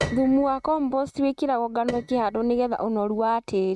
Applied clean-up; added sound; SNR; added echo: neural mask model RNNoise.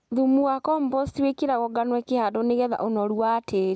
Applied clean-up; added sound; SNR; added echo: none; none; none; none.